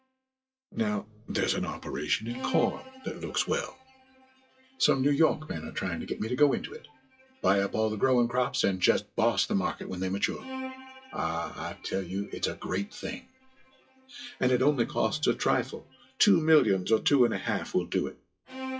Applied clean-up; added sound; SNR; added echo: classical method WPE with log-MMSE.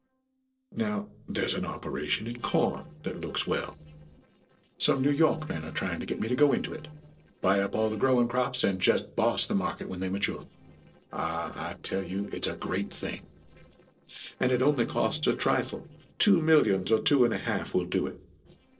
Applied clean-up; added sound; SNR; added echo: neural separator model SepFormer DNS4.